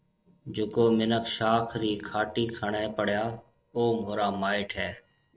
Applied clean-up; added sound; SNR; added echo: neural separator model SepFormer DNS4.